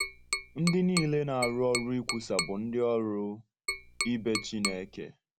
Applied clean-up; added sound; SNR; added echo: none; Tap; 5 dB; none.